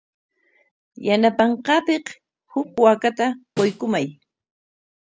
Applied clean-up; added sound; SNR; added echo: none; Snare drum; 15 dB; none.